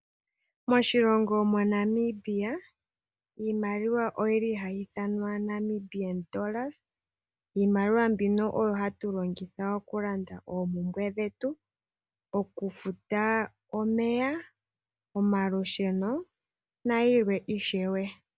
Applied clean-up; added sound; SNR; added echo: none; none; none; none.